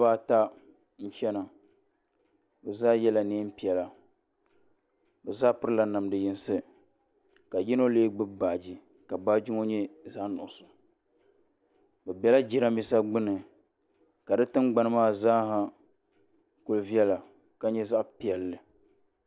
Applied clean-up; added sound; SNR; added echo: none; none; none; none.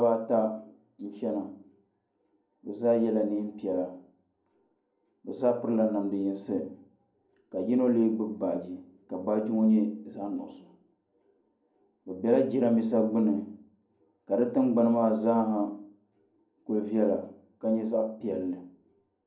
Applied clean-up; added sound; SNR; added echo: none; none; none; reverberation time 0.5 s.